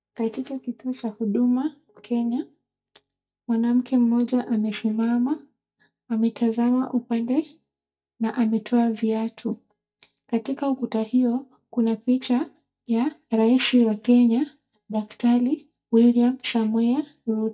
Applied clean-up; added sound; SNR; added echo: neural mask model DeepFilterNet 3.